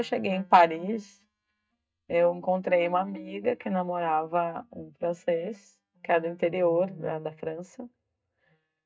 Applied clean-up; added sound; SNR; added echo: neural mask model DeepFilterNet 3.